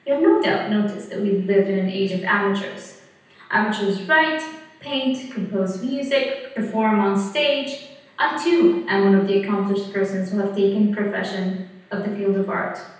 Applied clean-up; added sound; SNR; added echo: none; none; none; reverberation time 0.9 s.